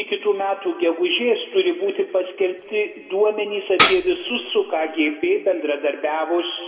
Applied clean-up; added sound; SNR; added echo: none; Tambourine; 2 dB; reverberation time 1.7 s.